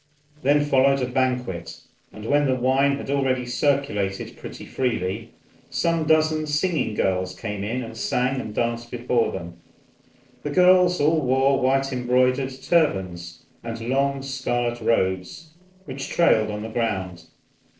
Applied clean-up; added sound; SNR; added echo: neural separator model SepFormer DNS4.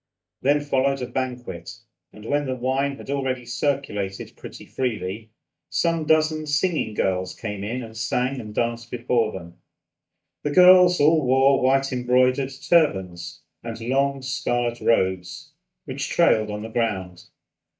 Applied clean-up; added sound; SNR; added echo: neural mask model DeepFilterNet 3.